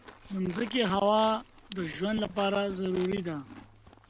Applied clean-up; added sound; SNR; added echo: none; Livestock, farm animals, working animals; 17 dB; none.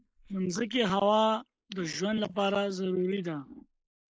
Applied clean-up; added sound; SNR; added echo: neural mask model Resemble Enhance denoiser.